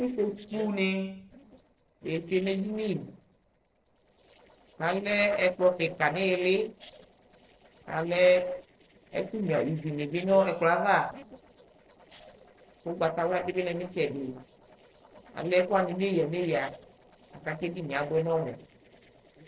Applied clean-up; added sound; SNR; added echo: neural separator model SepFormer DNS4.